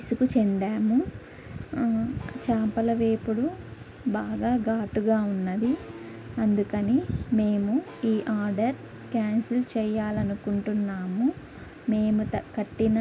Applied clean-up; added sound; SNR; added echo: none; Electric guitar / Bass guitar; 19 dB; none.